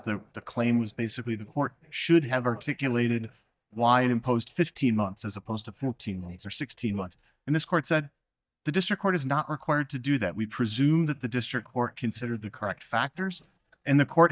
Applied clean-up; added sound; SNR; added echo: neural mask model DeepFilterNet 3.